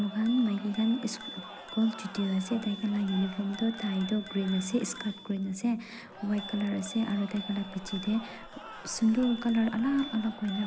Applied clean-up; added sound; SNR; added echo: none; Crowd / Cheering + Bicycle bell; 14 dB; none.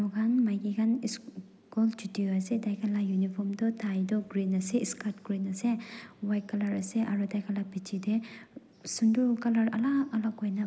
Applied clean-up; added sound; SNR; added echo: none; none; none; none.